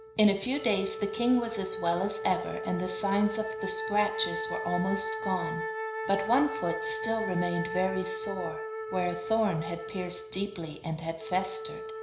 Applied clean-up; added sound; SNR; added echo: none; Wind instrument, woodwind instrument; 8 dB; reverberation time 0.5 s.